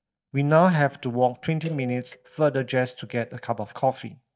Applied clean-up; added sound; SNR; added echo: neural mask model DeepFilterNet 3.